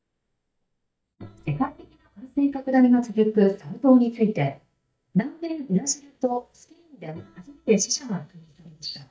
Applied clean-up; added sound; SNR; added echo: neural mask model DeepFilterNet 3.